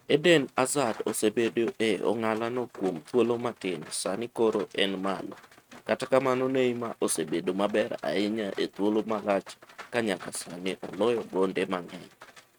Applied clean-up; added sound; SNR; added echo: neural mask model RNNoise.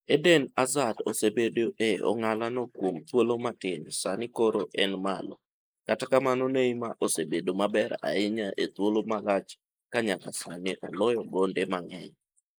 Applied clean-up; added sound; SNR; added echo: neural mask model Resemble Enhance denoiser.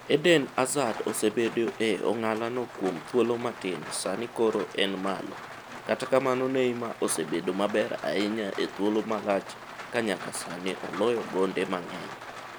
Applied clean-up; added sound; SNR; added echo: none; Rain; 13 dB; none.